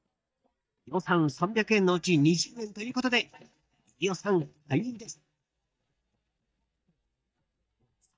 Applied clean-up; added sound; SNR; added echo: neural mask model DeepFilterNet 3.